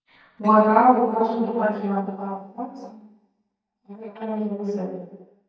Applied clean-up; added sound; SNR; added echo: neural mask model DeepFilterNet 3.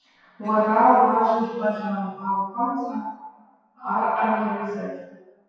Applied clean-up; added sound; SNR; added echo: classical method WPE with log-MMSE.